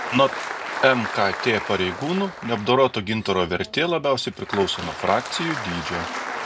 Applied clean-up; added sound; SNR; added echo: none; Applause; 9 dB; none.